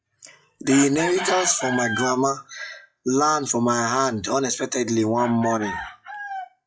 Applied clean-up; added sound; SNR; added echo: classical method WPE with log-MMSE.